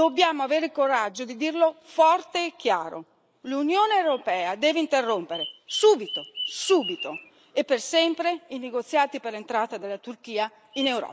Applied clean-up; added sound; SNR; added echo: neural mask model Resemble Enhance denoiser.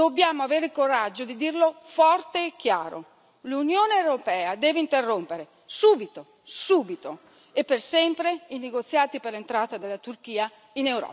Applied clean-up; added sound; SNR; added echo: none; none; none; none.